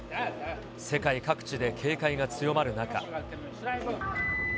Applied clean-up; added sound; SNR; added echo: none; Microwave oven; 8 dB; none.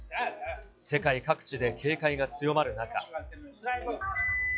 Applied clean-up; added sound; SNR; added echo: classical method log-MMSE.